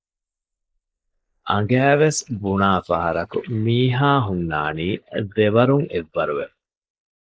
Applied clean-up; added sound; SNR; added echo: neural mask model Resemble Enhance denoiser.